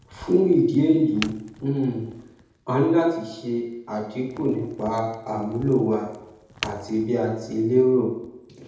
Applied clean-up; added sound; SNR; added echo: none; Crack; 20 dB; reverberation time 0.8 s.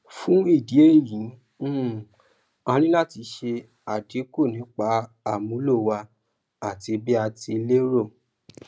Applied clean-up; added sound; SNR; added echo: none; none; none; none.